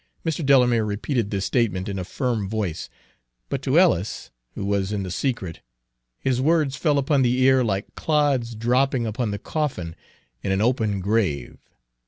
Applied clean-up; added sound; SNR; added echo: none; none; none; none.